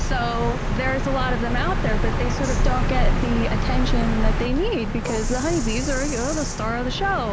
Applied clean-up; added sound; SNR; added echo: none; Bird vocalization, bird call, bird song; -4 dB; none.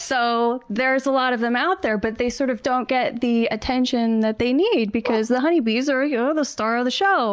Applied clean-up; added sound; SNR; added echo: none; none; none; none.